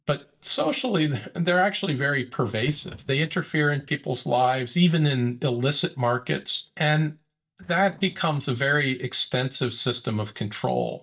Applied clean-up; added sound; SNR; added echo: neural mask model DeepFilterNet 3.